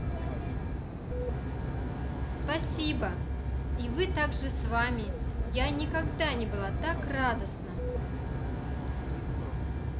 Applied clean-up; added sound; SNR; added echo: none; Aircraft; -3 dB; none.